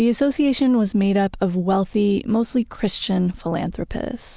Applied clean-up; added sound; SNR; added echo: none; none; none; none.